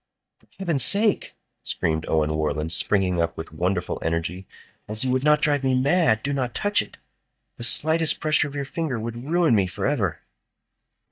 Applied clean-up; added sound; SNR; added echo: neural mask model DeepFilterNet 3.